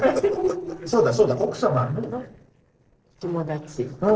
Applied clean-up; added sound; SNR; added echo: neural separator model SepFormer DNS4.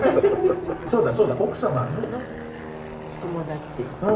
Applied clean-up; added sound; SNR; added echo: none; Aircraft; 12 dB; reverberation time 2.4 s.